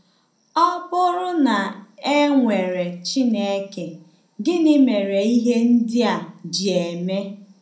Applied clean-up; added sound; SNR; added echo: none; none; none; reverberation time 0.6 s.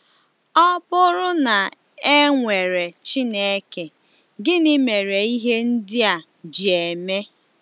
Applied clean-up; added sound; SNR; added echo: none; none; none; none.